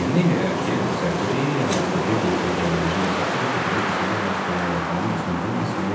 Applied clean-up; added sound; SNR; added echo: none; Wind; 0 dB; reverberation time 0.6 s.